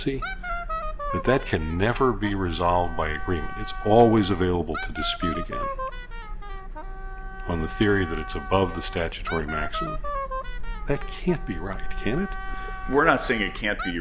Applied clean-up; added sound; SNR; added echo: none; Wind instrument, woodwind instrument; 11 dB; none.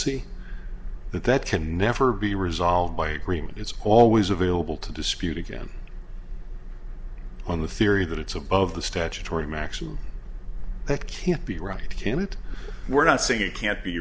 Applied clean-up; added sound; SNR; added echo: none; none; none; none.